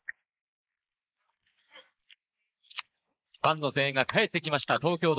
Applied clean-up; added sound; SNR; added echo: neural mask model Resemble Enhance denoiser.